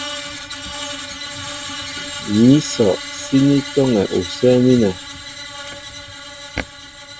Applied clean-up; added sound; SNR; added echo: none; Screech; 11 dB; none.